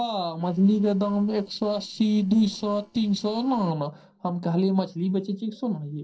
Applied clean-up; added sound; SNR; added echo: neural separator model SepFormer DNS4.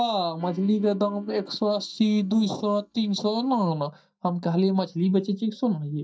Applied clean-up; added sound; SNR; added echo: neural mask model DeepFilterNet 3.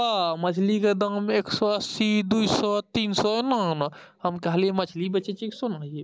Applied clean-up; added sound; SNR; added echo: none; none; none; none.